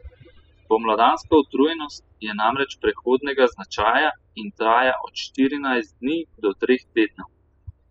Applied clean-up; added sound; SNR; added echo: classical method spectral subtraction.